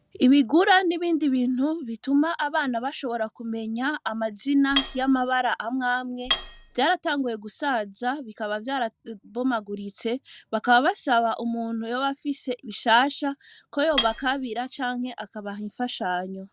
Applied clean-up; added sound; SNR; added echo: none; Cutlery, silverware; 1 dB; none.